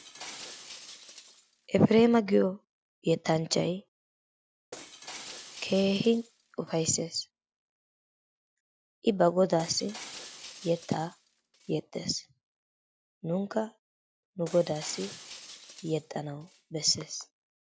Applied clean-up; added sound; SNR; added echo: none; Shatter; 19 dB; none.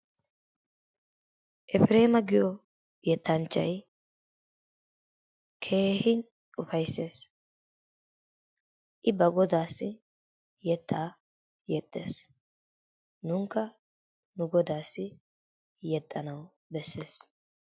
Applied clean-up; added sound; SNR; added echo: none; none; none; none.